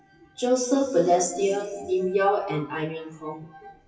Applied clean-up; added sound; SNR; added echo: classical method WPE with log-MMSE.